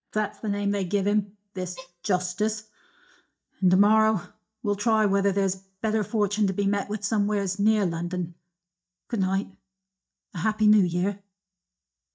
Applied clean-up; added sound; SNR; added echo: neural mask model DeepFilterNet 3.